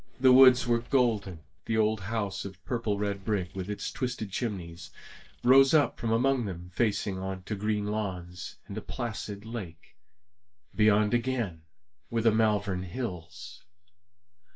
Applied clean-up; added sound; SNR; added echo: neural mask model DeepFilterNet 3.